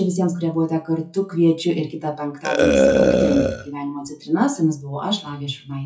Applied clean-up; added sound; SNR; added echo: classical method WPE with log-MMSE.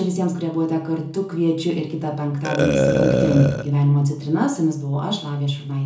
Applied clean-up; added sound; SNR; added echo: none; Burping, eructation; 2 dB; reverberation time 0.6 s.